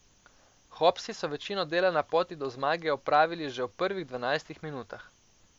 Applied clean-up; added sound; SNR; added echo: none; none; none; none.